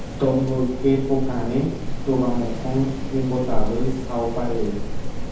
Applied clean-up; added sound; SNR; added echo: none; Rain; 0 dB; reverberation time 0.9 s.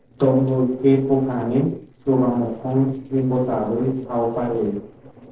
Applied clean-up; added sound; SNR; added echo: neural separator model SepFormer DNS4.